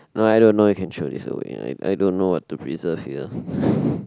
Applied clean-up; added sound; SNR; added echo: none; none; none; none.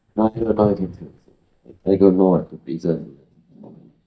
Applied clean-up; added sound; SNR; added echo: neural mask model DeepFilterNet 3.